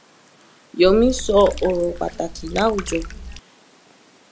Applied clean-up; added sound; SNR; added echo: none; Water / Liquid; 10 dB; none.